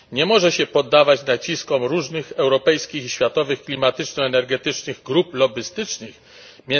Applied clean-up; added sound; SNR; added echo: none; none; none; none.